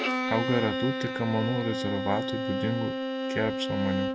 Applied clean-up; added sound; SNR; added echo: none; Bowed string instrument; 0 dB; none.